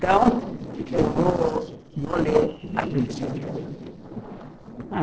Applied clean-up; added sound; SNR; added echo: neural separator model SepFormer DNS4.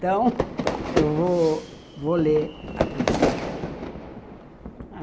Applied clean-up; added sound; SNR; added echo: none; Fire / Fireworks; 2 dB; none.